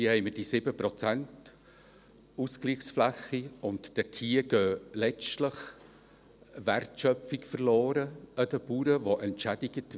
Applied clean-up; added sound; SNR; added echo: none; none; none; none.